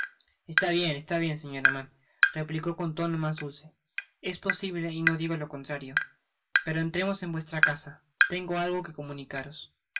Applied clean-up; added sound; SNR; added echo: none; Tap; 0 dB; reverberation time 0.1 s.